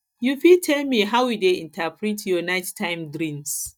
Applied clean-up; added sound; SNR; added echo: neural mask model DeepFilterNet 3.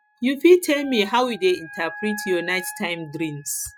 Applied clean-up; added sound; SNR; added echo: classical method spectral subtraction.